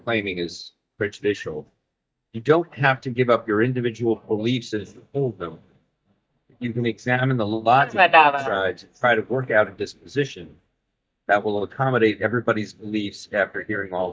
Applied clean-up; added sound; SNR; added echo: neural mask model DeepFilterNet 3.